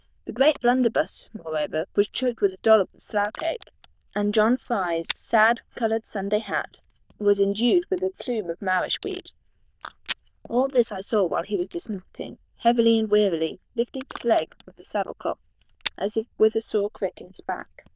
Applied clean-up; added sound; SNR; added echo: neural diffusion model UNIVERSE++.